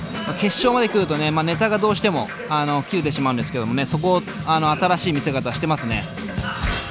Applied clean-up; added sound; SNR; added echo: none; none; none; none.